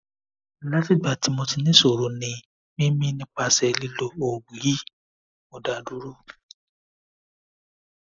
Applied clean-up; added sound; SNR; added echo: neural mask model Resemble Enhance denoiser.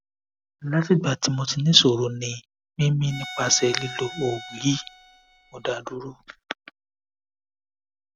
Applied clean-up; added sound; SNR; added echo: none; Bowed string instrument; 14 dB; none.